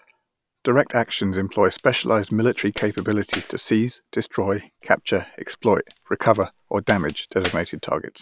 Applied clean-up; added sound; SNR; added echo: none; Crack; 16 dB; none.